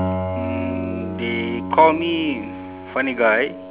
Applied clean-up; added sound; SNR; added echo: none; Piano; 6 dB; none.